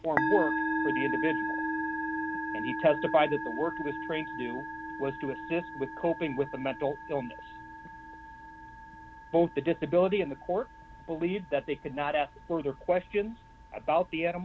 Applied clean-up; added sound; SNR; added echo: none; Musical instrument; 5 dB; none.